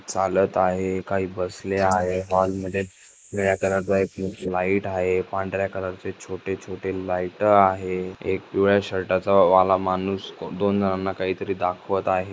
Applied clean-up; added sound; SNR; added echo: neural mask model Resemble Enhance denoiser.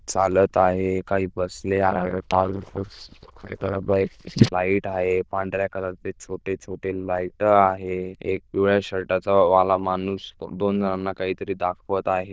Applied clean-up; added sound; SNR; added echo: neural diffusion model UNIVERSE++.